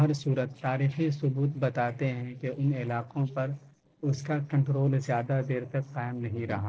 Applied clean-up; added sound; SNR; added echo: neural separator model SepFormer DNS4.